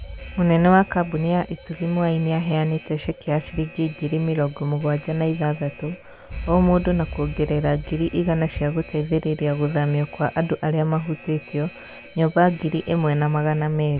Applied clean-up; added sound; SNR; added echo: none; Alarm; 15 dB; none.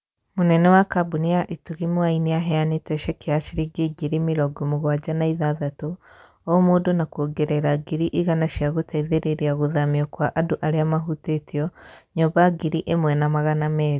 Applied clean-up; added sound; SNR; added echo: none; none; none; none.